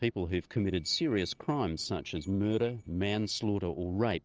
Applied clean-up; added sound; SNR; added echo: neural separator model SepFormer DNS4.